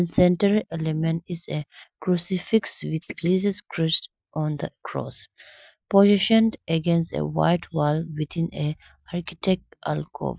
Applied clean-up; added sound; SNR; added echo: neural mask model Resemble Enhance denoiser.